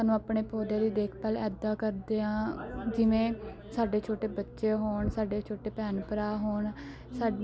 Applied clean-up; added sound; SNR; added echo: none; none; none; none.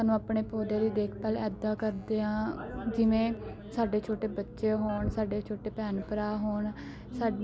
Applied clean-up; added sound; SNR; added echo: none; Keyboard (musical); 16 dB; none.